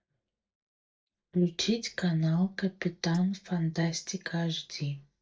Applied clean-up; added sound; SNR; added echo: neural mask model DeepFilterNet 3.